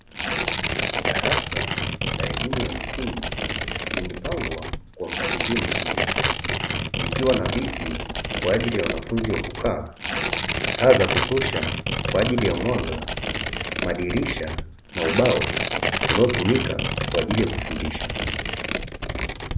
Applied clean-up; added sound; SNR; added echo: none; Tearing; -1 dB; none.